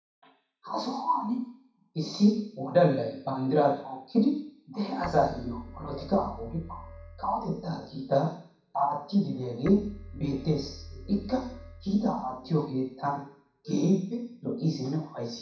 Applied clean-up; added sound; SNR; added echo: none; Keyboard (musical); 17 dB; reverberation time 0.6 s.